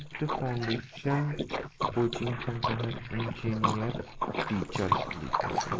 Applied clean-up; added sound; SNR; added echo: neural mask model Resemble Enhance denoiser.